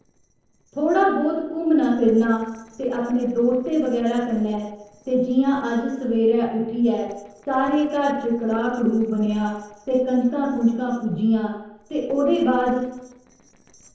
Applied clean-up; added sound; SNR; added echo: neural separator model SepFormer DNS4.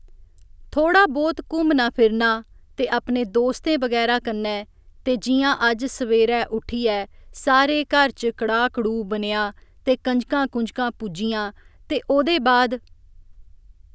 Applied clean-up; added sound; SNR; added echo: none; none; none; none.